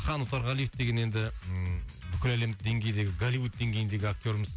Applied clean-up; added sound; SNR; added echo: none; none; none; none.